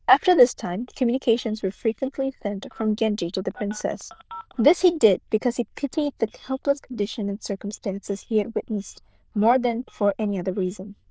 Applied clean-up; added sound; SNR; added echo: neural diffusion model UNIVERSE++.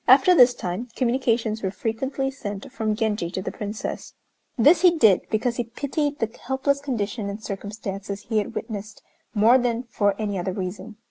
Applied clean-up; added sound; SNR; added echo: none; none; none; none.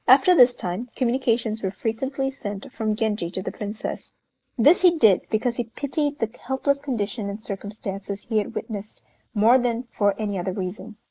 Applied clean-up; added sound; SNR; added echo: neural mask model Resemble Enhance denoiser.